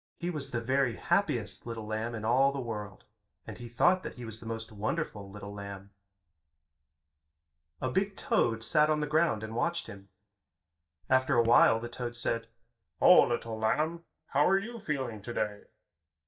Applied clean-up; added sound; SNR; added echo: neural mask model DeepFilterNet 3.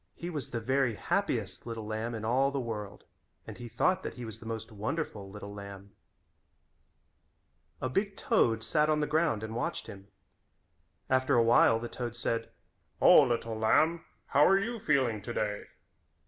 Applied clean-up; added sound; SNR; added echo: none; none; none; none.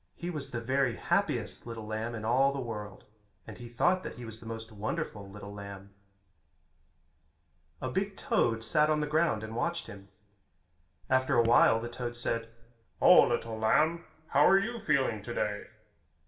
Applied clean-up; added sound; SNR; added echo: none; Raindrop / Drip; 16 dB; reverberation time 0.5 s.